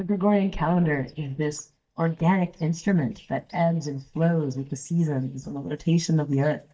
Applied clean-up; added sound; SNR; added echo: neural mask model DeepFilterNet 3.